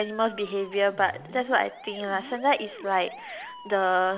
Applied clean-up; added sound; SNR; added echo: none; Musical instrument; 18 dB; none.